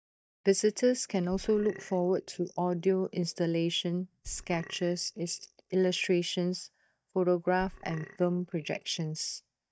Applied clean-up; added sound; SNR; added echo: neural mask model DeepFilterNet 3.